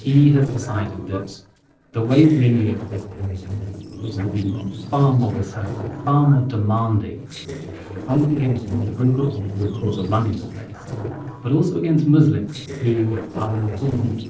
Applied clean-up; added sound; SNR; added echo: neural separator model SepFormer DNS4.